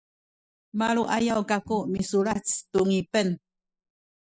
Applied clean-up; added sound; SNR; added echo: classical method spectral subtraction.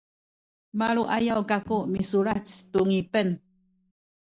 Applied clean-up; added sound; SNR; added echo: none; Bowed string instrument; 20 dB; none.